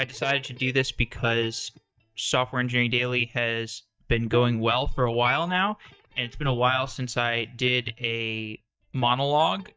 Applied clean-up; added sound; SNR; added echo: neural mask model DeepFilterNet 3.